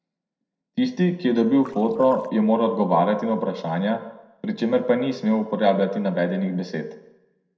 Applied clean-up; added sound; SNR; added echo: neural separator model SepFormer DNS4.